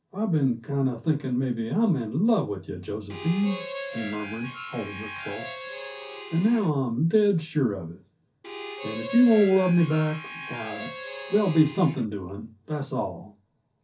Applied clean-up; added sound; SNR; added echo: none; Harmonica; 10 dB; reverberation time 0.3 s.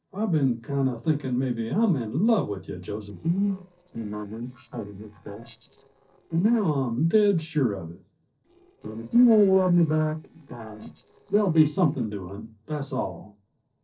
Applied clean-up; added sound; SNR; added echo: neural separator model SepFormer DNS4.